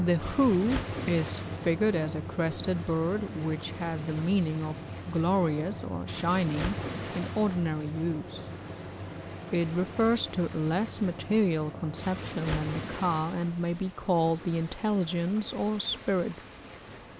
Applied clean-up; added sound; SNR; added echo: none; Drum + Waves, surf; 9 dB; none.